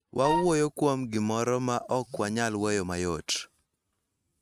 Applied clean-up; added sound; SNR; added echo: neural mask model RNNoise.